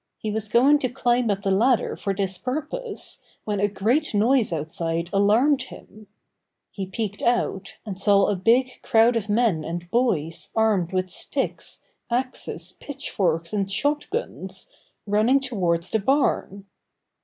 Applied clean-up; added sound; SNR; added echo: none; none; none; none.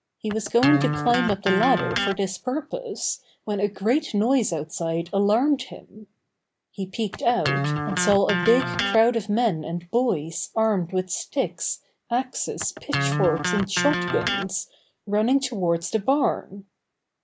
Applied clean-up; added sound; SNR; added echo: none; Electric guitar; 3 dB; none.